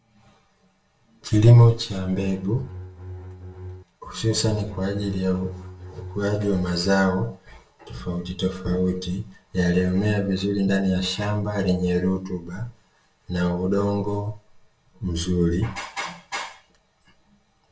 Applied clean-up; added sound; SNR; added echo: none; Bowed string instrument; 13 dB; reverberation time 0.1 s.